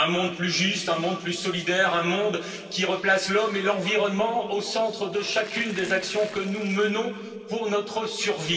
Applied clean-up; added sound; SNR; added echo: neural separator model SepFormer DNS4.